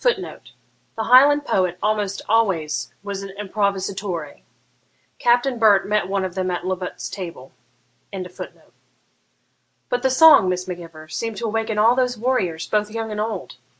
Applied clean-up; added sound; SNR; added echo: none; none; none; none.